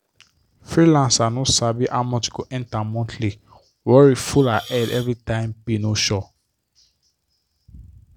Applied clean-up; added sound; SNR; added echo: none; Hiss; 17 dB; none.